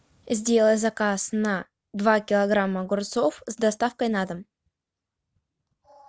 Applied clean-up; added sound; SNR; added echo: none; none; none; none.